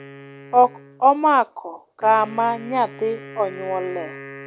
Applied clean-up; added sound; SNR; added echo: none; Wind instrument, woodwind instrument; 18 dB; none.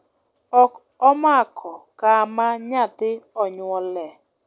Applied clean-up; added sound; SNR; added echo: none; none; none; none.